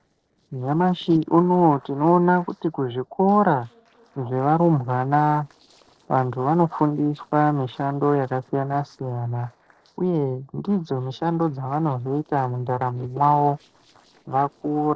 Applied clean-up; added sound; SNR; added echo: neural separator model SepFormer DNS4.